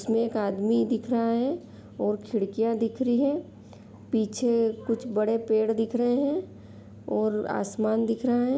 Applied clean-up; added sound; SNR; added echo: none; none; none; none.